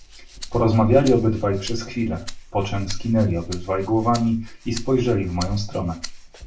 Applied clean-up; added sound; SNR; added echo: none; Rattle (instrument); 13 dB; reverberation time 0.2 s.